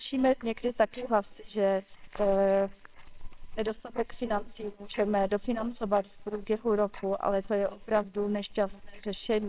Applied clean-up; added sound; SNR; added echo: neural separator model SepFormer WHAMR!.